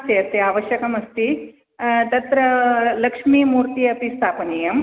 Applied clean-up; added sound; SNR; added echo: none; none; none; none.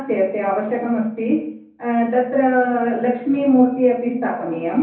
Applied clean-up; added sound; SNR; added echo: none; none; none; reverberation time 0.6 s.